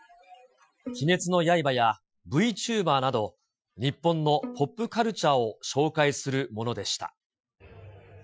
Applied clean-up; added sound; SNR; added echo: classical method Wiener filter.